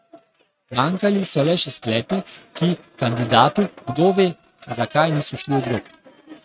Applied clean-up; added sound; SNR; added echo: neural mask model RNNoise.